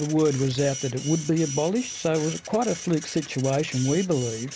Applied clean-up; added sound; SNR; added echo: none; Printer; 13 dB; none.